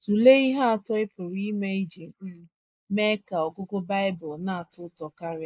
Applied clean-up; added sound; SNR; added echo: neural mask model Resemble Enhance denoiser.